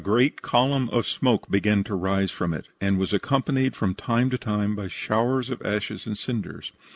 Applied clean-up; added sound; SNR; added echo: none; none; none; none.